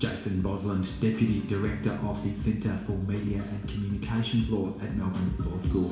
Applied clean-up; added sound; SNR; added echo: none; Bowed string instrument; 18 dB; reverberation time 0.7 s.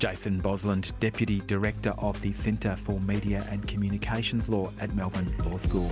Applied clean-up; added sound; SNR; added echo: none; none; none; none.